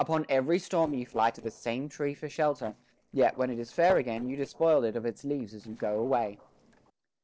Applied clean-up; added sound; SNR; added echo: neural separator model SepFormer DNS4.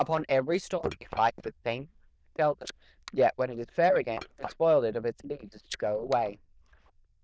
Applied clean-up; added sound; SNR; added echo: neural diffusion model UNIVERSE++.